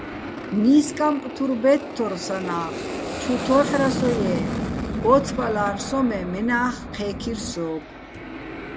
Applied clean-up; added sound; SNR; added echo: none; Aircraft; 6 dB; none.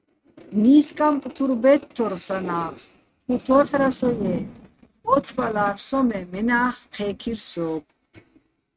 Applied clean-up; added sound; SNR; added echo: neural mask model RNNoise.